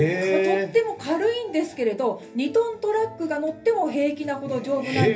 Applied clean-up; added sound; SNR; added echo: none; none; none; reverberation time 0.3 s.